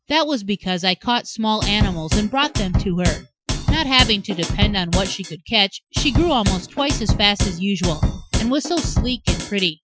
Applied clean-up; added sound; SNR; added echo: classical method Wiener filter.